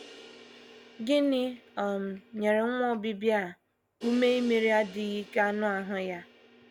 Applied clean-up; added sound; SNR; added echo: none; Crash cymbal; 20 dB; none.